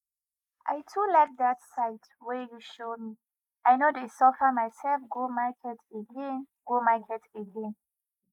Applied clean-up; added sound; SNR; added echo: neural mask model Resemble Enhance denoiser.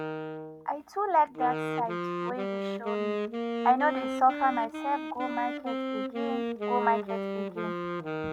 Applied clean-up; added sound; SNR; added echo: none; Wind instrument, woodwind instrument; 2 dB; none.